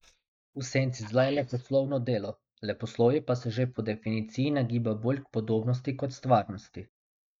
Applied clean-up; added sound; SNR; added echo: neural mask model DeepFilterNet 3.